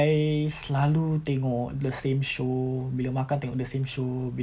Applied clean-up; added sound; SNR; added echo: none; none; none; none.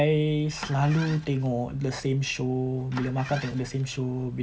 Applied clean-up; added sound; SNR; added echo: none; Engine starting; 16 dB; none.